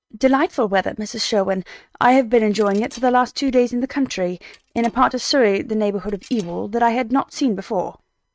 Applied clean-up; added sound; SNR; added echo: neural mask model RNNoise.